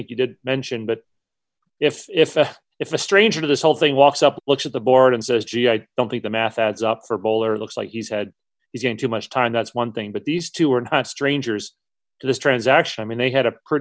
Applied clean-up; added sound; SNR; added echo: none; none; none; none.